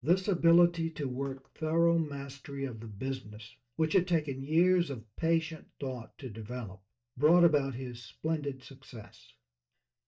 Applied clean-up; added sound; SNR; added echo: neural mask model DeepFilterNet 3.